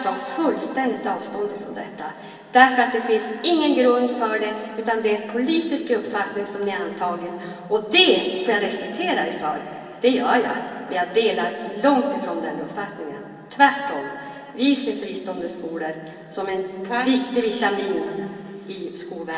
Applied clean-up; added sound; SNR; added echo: none; none; none; reverberation time 2.6 s.